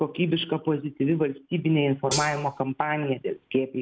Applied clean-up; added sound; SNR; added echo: none; Hi-hat; 6 dB; none.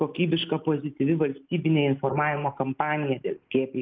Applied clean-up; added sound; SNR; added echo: neural mask model Resemble Enhance denoiser.